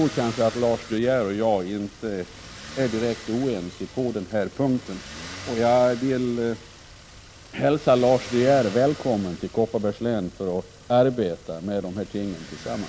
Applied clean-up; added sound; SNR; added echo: none; Motor vehicle (road); 17 dB; none.